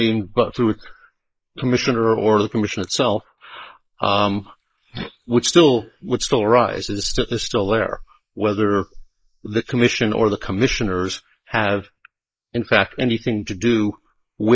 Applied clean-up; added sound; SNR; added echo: neural mask model Resemble Enhance denoiser.